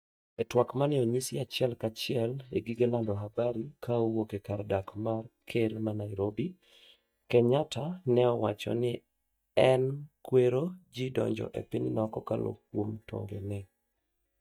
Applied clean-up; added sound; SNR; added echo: neural mask model DeepFilterNet 3.